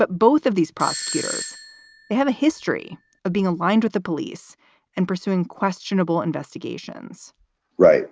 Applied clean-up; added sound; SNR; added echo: none; Doorbell; 10 dB; none.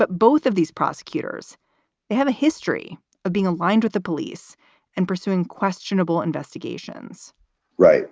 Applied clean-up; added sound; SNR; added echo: none; none; none; none.